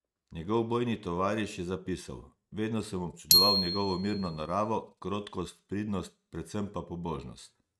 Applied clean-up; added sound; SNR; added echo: neural mask model RNNoise.